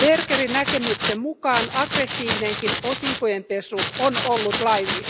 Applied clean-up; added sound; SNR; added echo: none; Domestic sounds, home sounds; -1 dB; none.